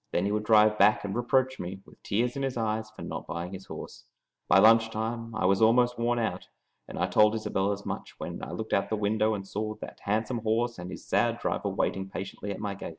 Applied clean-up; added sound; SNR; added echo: none; none; none; none.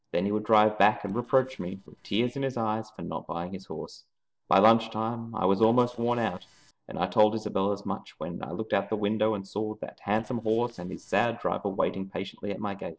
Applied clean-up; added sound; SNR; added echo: neural separator model SepFormer DNS4.